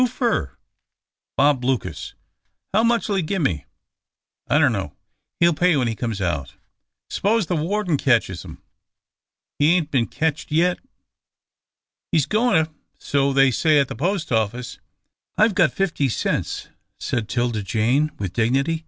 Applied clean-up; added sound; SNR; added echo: none; none; none; none.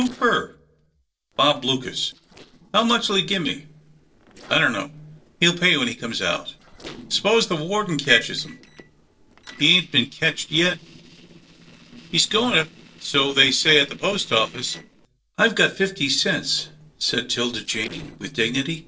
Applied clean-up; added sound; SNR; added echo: neural separator model SepFormer DNS4.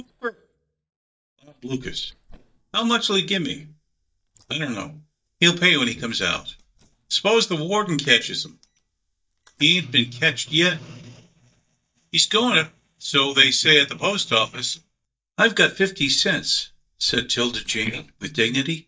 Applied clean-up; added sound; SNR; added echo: neural mask model DeepFilterNet 3.